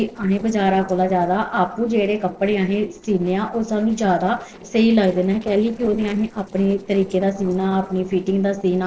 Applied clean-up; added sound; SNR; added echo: neural separator model SepFormer DNS4.